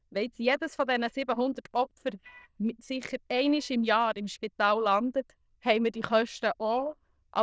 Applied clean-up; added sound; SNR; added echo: neural diffusion model UNIVERSE++.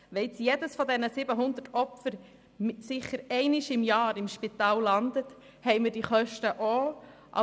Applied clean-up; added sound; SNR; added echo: none; none; none; none.